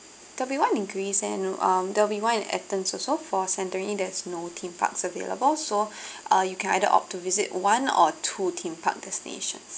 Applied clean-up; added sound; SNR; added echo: none; none; none; none.